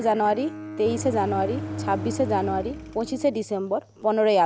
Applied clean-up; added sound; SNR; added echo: none; Bowed string instrument + Engine; 10 dB; none.